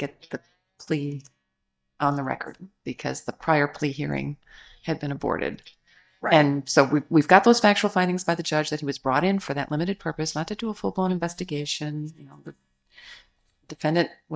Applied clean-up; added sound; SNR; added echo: neural mask model DeepFilterNet 3.